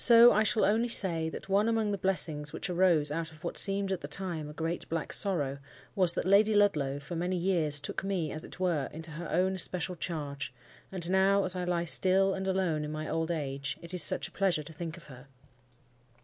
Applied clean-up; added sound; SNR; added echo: none; none; none; none.